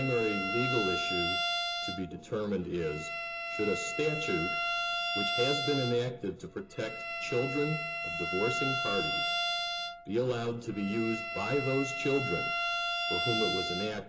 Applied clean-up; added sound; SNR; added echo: none; Bowed string instrument; 0 dB; reverberation time 0.2 s.